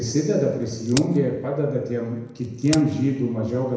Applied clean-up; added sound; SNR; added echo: none; Crack; 16 dB; reverberation time 1.0 s.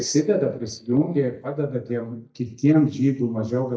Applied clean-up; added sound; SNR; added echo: neural mask model DeepFilterNet 3.